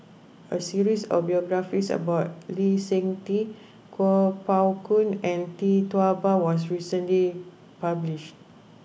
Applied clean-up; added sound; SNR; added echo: none; none; none; none.